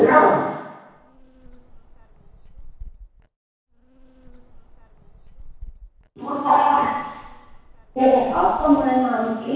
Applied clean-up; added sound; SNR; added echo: none; Insect; 19 dB; reverberation time 1.1 s.